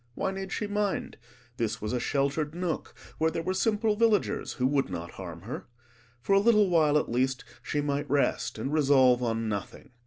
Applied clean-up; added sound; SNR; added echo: none; none; none; none.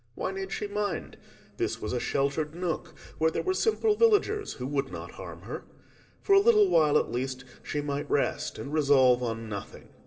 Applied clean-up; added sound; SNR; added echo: none; none; none; reverberation time 2.2 s.